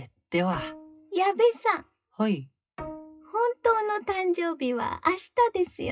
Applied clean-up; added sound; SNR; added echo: classical method WPE with log-MMSE.